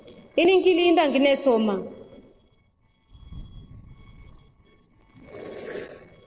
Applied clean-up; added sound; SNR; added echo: neural separator model SepFormer DNS4.